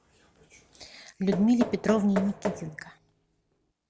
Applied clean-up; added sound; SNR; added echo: none; Knock; 8 dB; none.